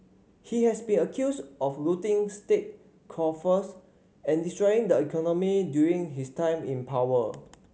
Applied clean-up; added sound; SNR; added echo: none; none; none; none.